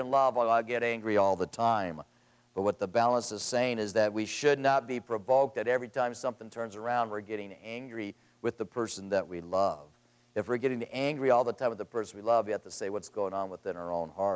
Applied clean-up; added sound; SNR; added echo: none; none; none; none.